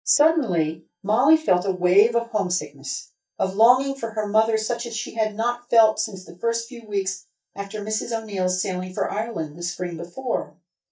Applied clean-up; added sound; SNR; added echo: neural mask model DeepFilterNet 3.